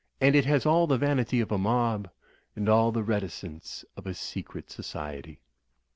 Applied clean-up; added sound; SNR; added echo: none; none; none; none.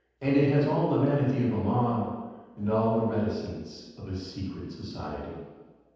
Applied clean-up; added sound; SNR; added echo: none; none; none; reverberation time 1.2 s.